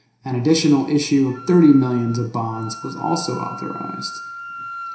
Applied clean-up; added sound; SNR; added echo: none; Wind instrument, woodwind instrument; 16 dB; reverberation time 0.7 s.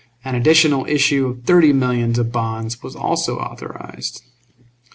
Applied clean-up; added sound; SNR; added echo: none; none; none; none.